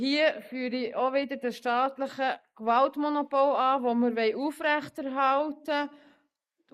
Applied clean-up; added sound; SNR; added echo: neural mask model Resemble Enhance denoiser.